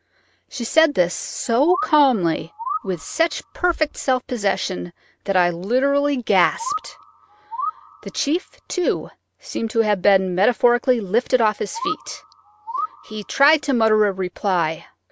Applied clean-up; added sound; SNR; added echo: none; Bird; 11 dB; none.